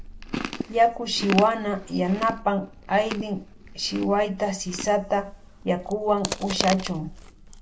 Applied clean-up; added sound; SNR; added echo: none; Chewing, mastication; 10 dB; reverberation time 0.4 s.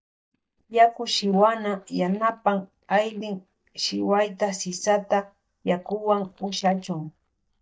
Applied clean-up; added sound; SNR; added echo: neural mask model DeepFilterNet 3.